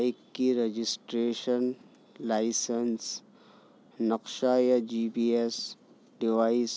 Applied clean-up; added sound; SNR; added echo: none; none; none; none.